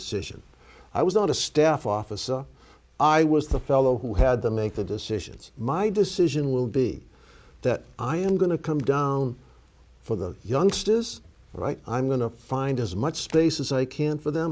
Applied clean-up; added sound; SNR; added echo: none; none; none; none.